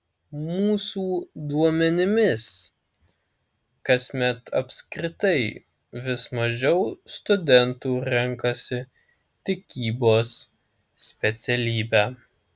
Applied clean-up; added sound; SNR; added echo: none; none; none; none.